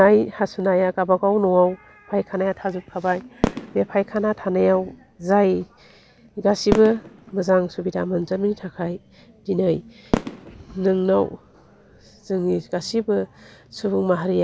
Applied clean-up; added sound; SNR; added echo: none; Fireworks; 10 dB; none.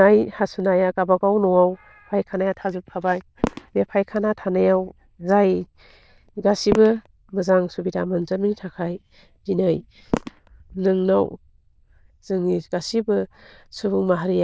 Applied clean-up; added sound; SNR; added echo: neural diffusion model UNIVERSE++.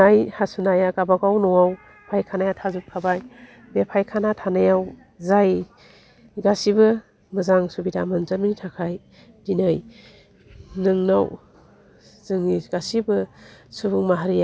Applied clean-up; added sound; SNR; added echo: none; none; none; none.